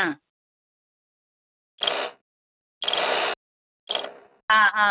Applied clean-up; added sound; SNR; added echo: neural mask model RNNoise.